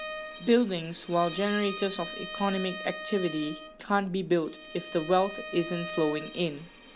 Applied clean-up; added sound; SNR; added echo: none; Bowed string instrument; 11 dB; none.